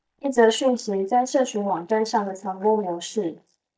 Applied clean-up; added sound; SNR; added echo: neural mask model DeepFilterNet 3.